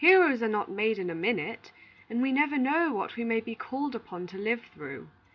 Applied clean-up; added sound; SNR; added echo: none; none; none; none.